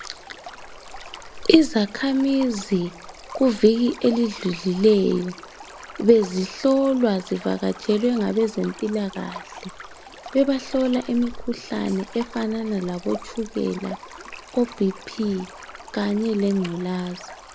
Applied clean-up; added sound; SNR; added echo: none; Hi-hat + Stream; 16 dB; none.